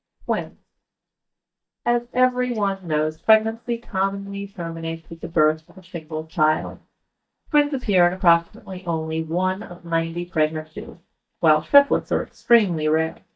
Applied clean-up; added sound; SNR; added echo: neural mask model DeepFilterNet 3.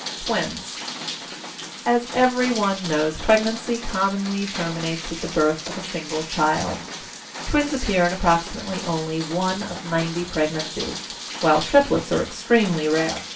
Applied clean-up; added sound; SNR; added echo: none; Rain; 10 dB; reverberation time 0.3 s.